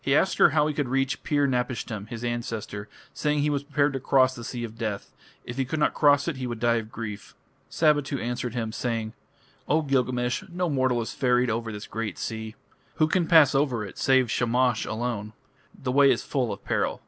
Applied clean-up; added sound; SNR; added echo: none; none; none; none.